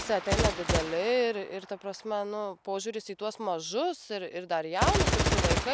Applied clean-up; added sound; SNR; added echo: none; Gunshot, gunfire; 1 dB; none.